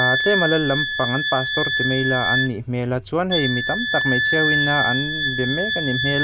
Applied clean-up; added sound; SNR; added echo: none; Wind instrument, woodwind instrument; -1 dB; none.